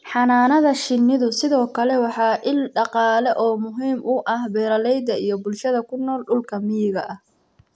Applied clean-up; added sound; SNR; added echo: none; none; none; none.